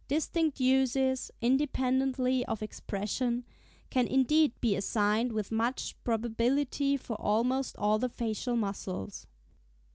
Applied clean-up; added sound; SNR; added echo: none; none; none; none.